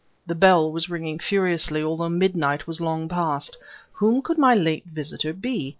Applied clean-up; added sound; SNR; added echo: neural separator model SepFormer DNS4.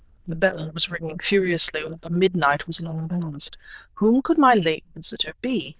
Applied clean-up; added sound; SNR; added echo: neural diffusion model UNIVERSE++.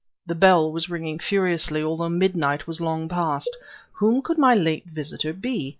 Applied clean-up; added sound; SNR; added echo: neural mask model Resemble Enhance denoiser.